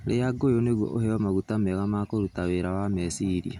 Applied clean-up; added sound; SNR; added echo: none; none; none; none.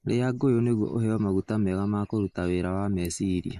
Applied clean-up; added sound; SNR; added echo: neural mask model Resemble Enhance denoiser.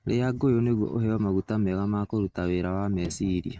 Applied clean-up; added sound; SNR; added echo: neural mask model RNNoise.